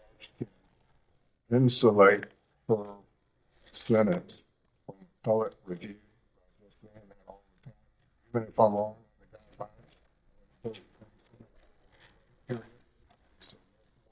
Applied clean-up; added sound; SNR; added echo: neural mask model DeepFilterNet 3.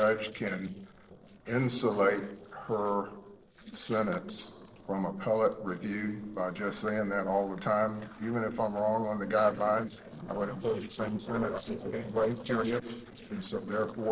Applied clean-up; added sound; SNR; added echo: neural separator model SepFormer DNS4.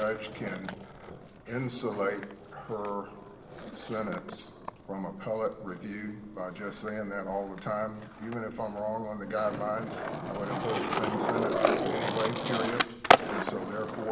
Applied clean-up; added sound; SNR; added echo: none; Skateboard; -2 dB; reverberation time 1.1 s.